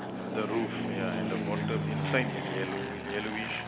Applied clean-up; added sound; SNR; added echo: none; Fixed-wing aircraft, airplane; -2 dB; none.